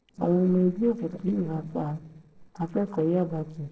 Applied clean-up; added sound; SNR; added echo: neural separator model SepFormer DNS4.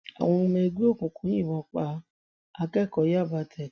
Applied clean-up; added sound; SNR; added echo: none; none; none; none.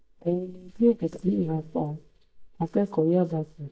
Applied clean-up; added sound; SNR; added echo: neural mask model DeepFilterNet 3.